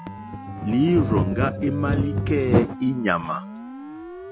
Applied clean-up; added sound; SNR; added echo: none; Siren; 14 dB; none.